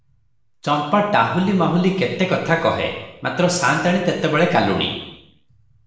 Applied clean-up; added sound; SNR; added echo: none; none; none; reverberation time 0.9 s.